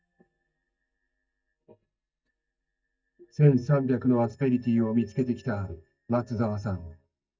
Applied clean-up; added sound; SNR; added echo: neural mask model DeepFilterNet 3.